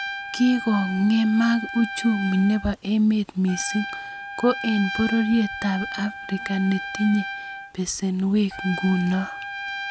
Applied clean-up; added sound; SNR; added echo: none; Trumpet; 10 dB; none.